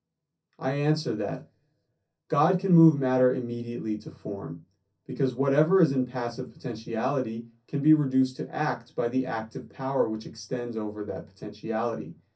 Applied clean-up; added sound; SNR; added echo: none; none; none; reverberation time 0.3 s.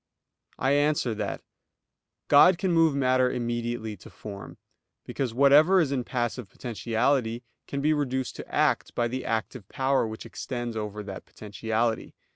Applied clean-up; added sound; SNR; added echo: none; none; none; none.